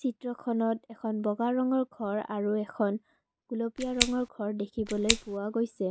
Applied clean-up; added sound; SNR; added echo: none; Scissors; 0 dB; none.